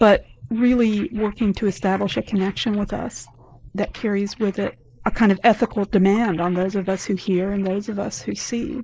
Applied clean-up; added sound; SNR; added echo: neural mask model Resemble Enhance denoiser.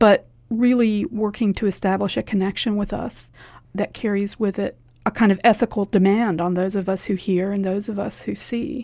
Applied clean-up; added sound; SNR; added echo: none; none; none; none.